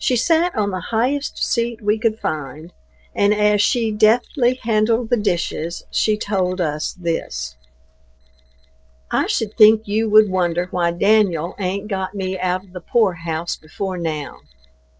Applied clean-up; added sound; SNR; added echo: neural separator model SepFormer DNS4.